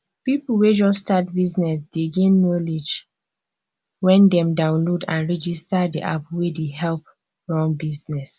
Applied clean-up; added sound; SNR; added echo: none; none; none; none.